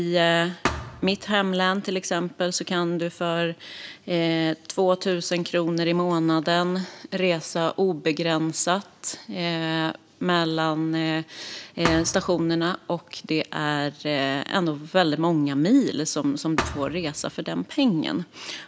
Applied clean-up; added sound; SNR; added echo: none; Thump, thud; 9 dB; none.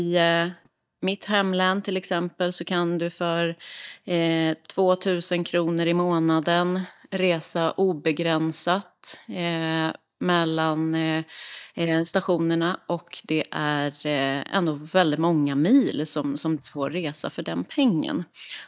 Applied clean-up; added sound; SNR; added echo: neural mask model DeepFilterNet 3.